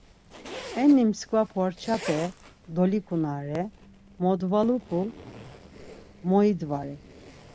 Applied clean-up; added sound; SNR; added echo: none; Zipper (clothing); 17 dB; none.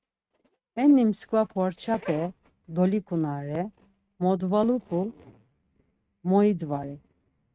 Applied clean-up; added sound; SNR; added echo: neural mask model RNNoise.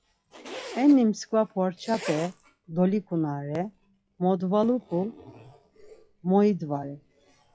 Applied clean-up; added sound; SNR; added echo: classical method log-MMSE.